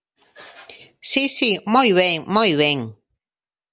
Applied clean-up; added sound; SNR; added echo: none; none; none; none.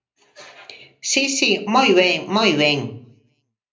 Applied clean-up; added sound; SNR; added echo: none; none; none; reverberation time 0.5 s.